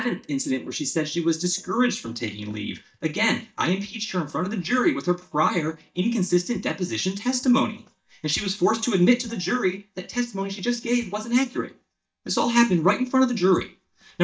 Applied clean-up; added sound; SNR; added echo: neural mask model DeepFilterNet 3.